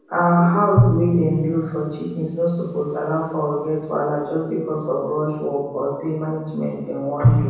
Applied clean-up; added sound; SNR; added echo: none; Drum; 4 dB; reverberation time 1.1 s.